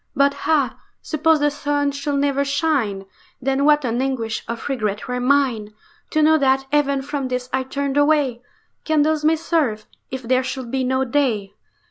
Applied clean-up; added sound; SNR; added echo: none; none; none; none.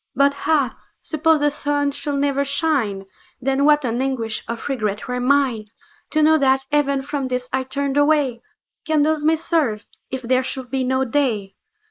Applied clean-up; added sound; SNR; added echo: neural mask model Resemble Enhance denoiser.